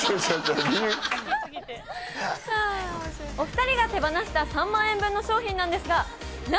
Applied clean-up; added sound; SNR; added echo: none; Sliding door; 20 dB; none.